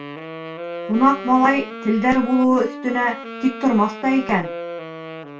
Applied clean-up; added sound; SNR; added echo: none; Wind instrument, woodwind instrument; 12 dB; reverberation time 0.2 s.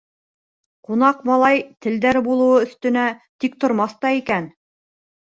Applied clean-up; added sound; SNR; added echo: none; none; none; none.